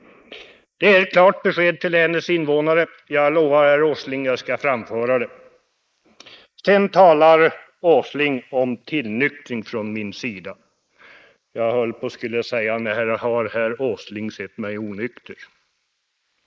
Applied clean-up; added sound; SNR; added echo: neural mask model Resemble Enhance denoiser.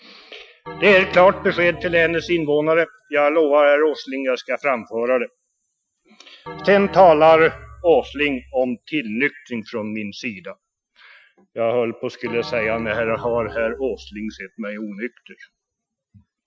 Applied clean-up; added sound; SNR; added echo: classical method Wiener filter.